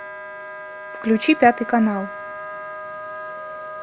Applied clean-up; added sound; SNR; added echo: none; Wind instrument, woodwind instrument; 10 dB; none.